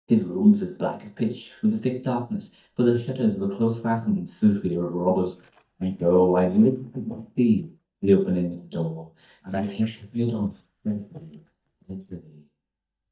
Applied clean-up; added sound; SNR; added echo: neural mask model DeepFilterNet 3.